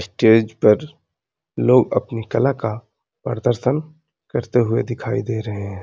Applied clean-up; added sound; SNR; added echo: none; none; none; none.